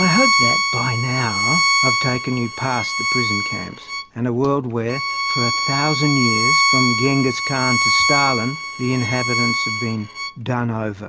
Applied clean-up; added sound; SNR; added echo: none; Bowed string instrument; -2 dB; none.